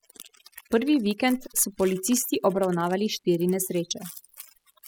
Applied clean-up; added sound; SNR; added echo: classical method spectral subtraction.